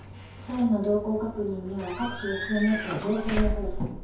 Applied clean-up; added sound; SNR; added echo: none; Squeak / Slam / Alarm / Wood; 5 dB; reverberation time 0.6 s.